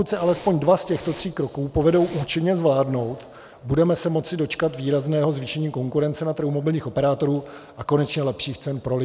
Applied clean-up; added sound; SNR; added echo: none; Zipper (clothing); 17 dB; none.